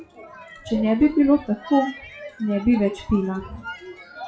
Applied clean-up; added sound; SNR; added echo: classical method WPE with log-MMSE.